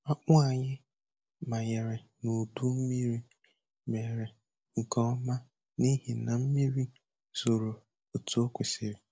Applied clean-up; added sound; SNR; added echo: none; none; none; none.